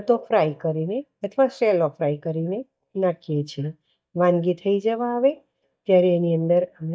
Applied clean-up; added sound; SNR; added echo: neural mask model DeepFilterNet 3.